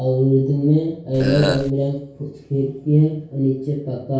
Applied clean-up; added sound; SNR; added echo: none; Burping, eructation; 3 dB; reverberation time 0.6 s.